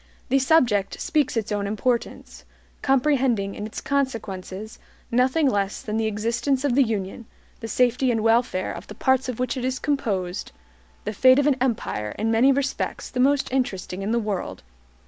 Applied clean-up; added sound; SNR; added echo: none; none; none; none.